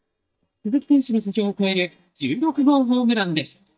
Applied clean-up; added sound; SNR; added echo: neural mask model DeepFilterNet 3.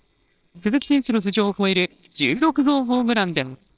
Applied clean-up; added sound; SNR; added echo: neural separator model SepFormer WHAMR!.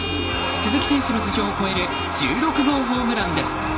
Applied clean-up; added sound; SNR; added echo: none; Vehicle horn, car horn, honking; 12 dB; reverberation time 0.4 s.